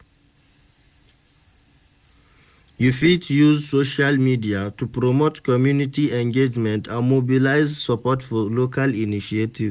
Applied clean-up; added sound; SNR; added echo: none; none; none; none.